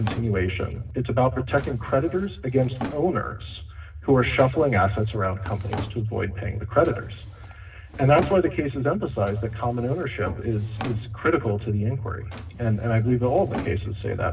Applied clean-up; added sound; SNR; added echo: none; Drawer open or close; 16 dB; reverberation time 0.4 s.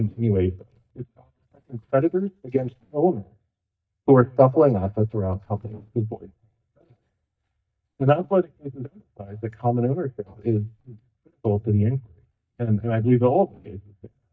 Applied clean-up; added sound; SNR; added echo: neural mask model DeepFilterNet 3.